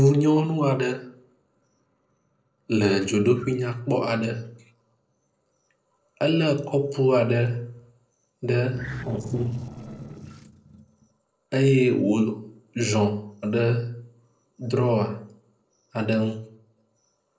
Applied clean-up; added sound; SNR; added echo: neural separator model SepFormer DNS4.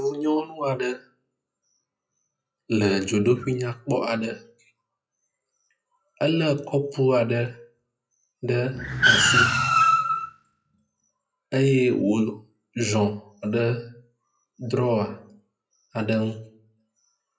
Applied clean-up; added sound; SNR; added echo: classical method WPE with log-MMSE.